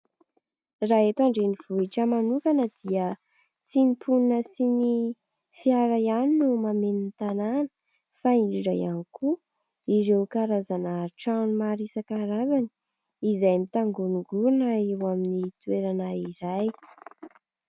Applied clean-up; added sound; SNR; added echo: none; none; none; none.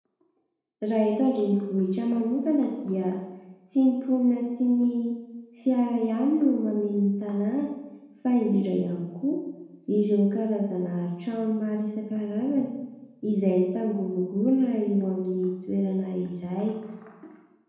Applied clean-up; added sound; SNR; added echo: none; none; none; reverberation time 0.9 s.